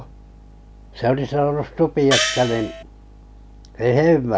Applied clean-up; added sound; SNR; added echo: none; Gong; 2 dB; none.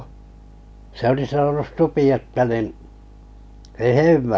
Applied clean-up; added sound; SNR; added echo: none; none; none; none.